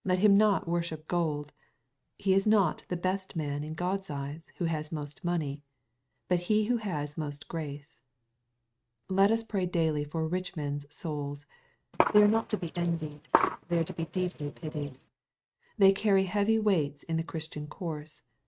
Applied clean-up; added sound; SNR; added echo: neural mask model RNNoise.